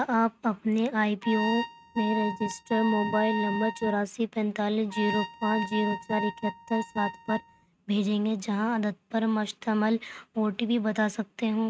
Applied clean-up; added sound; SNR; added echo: neural mask model RNNoise.